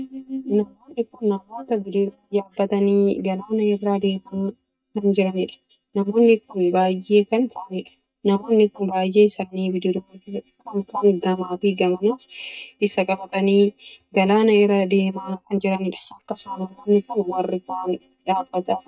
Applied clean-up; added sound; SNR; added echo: neural mask model DeepFilterNet 3.